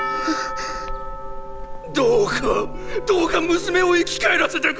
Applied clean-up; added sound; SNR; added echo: none; Percussion + Rain; 8 dB; none.